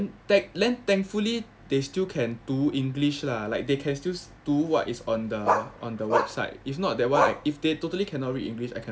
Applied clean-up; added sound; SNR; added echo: none; Bark; 2 dB; none.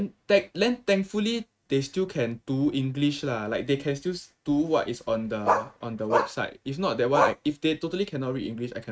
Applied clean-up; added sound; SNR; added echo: neural mask model RNNoise.